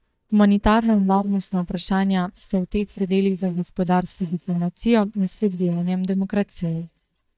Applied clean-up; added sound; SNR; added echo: neural mask model DeepFilterNet 3.